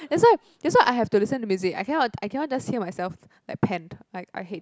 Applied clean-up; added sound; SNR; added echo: none; none; none; none.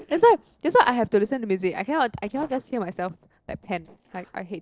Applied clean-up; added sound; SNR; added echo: neural separator model SepFormer DNS4.